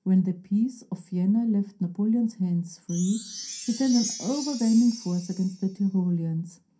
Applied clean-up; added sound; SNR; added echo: none; Chime; 13 dB; reverberation time 0.3 s.